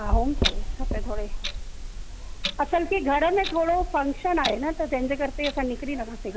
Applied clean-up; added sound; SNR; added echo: none; Clock; 3 dB; none.